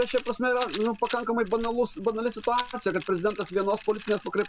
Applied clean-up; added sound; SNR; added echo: none; Rattle; 15 dB; none.